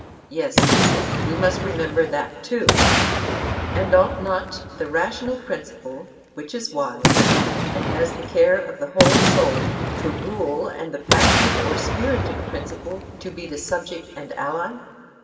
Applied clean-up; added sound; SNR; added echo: none; Boom; -2 dB; reverberation time 1.9 s.